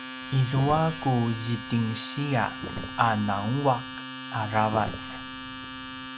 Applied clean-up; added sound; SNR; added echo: none; Domestic sounds, home sounds + Sink (filling or washing); 9 dB; none.